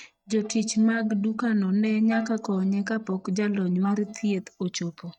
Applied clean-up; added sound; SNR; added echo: neural mask model DeepFilterNet 3.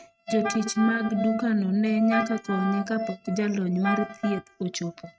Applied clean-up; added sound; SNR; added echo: neural mask model RNNoise.